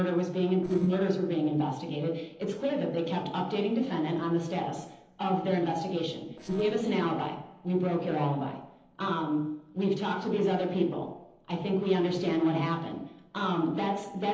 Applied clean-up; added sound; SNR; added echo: neural separator model SepFormer DNS4.